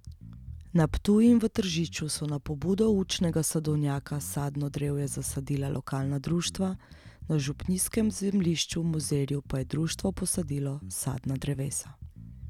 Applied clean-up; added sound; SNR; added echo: none; Bass guitar; 16 dB; none.